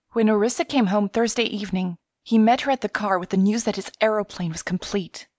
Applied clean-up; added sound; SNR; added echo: none; none; none; none.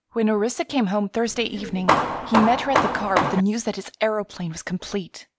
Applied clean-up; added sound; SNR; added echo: none; Hammer; -1 dB; none.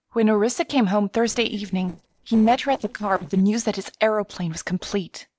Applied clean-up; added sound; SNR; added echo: neural separator model SepFormer DNS4.